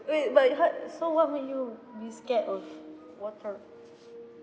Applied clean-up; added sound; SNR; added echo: none; none; none; none.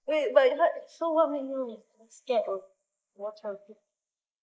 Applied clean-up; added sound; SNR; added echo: neural mask model Resemble Enhance denoiser.